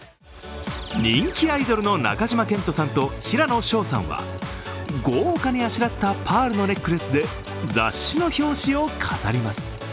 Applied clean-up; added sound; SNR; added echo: none; none; none; none.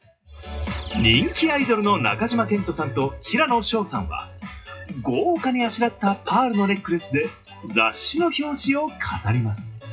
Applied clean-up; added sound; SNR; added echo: classical method WPE with log-MMSE.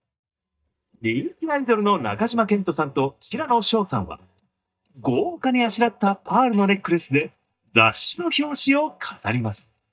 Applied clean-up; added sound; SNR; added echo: neural mask model DeepFilterNet 3.